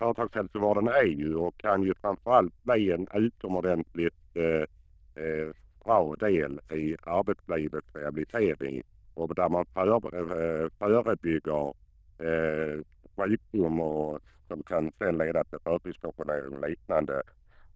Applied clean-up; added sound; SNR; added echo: neural diffusion model UNIVERSE++.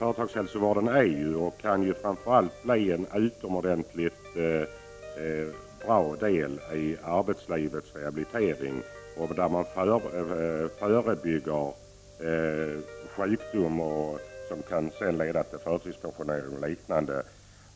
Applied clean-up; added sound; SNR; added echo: none; Guitar; 17 dB; none.